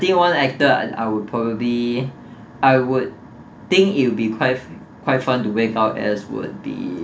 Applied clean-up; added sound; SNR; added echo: none; none; none; none.